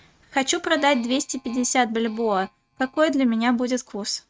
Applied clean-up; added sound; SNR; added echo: neural mask model RNNoise.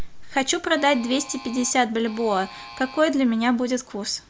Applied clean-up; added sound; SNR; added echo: none; Alarm; 18 dB; none.